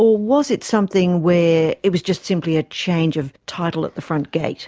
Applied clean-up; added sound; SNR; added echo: none; none; none; none.